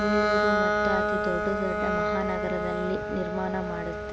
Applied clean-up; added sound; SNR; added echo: none; Bowed string instrument; -3 dB; none.